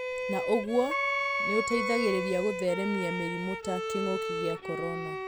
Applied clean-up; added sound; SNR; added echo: none; Wind instrument, woodwind instrument + Bowed string instrument; 1 dB; none.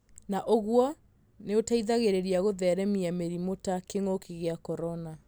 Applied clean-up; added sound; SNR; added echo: none; none; none; none.